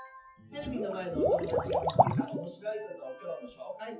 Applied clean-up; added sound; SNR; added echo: classical method WPE with log-MMSE.